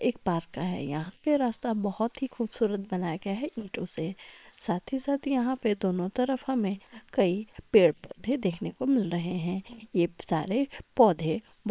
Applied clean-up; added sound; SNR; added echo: neural separator model SepFormer WHAM!.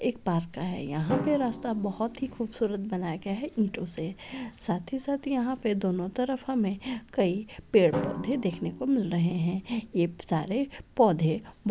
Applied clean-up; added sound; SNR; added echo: none; Drum; 13 dB; none.